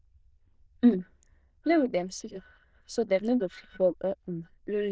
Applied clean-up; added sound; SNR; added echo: neural diffusion model UNIVERSE++.